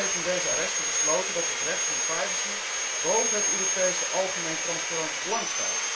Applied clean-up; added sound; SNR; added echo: none; Sawing; -5 dB; reverberation time 0.3 s.